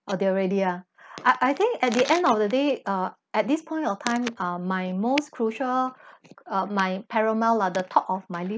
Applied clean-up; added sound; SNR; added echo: none; none; none; none.